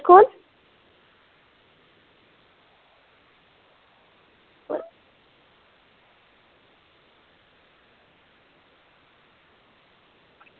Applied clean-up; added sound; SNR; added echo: none; none; none; none.